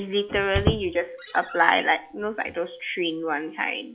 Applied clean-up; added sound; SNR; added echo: classical method log-MMSE.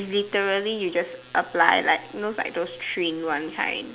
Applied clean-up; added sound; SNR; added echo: none; none; none; none.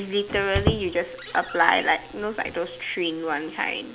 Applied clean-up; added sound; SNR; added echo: none; Squeak; 6 dB; none.